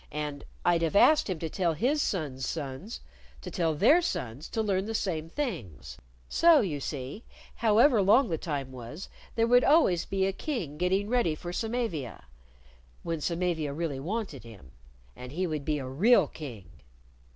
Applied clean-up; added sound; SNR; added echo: none; none; none; none.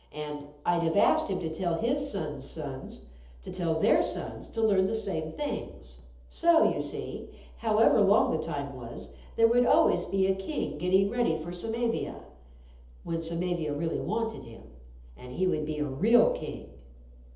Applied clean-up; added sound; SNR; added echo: none; none; none; reverberation time 0.8 s.